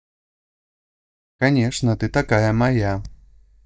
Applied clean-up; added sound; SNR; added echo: neural mask model DeepFilterNet 3.